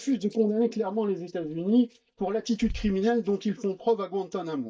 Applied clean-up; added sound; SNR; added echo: neural mask model DeepFilterNet 3.